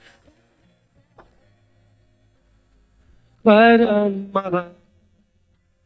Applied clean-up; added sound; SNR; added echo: neural mask model DeepFilterNet 3.